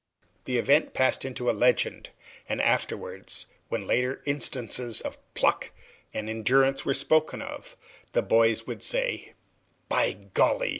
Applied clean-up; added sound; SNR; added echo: none; none; none; none.